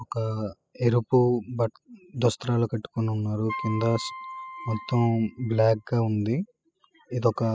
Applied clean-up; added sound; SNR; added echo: classical method spectral subtraction.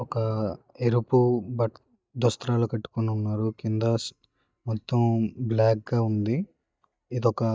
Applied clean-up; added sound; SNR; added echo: neural mask model DeepFilterNet 3.